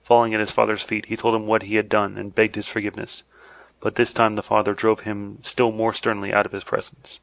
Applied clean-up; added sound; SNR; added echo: none; none; none; none.